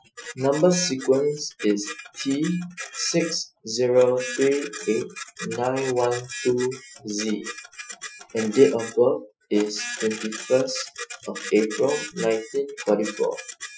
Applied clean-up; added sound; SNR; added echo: classical method Wiener filter.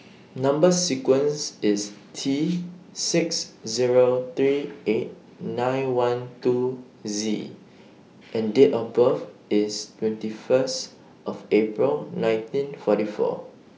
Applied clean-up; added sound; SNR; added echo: none; none; none; none.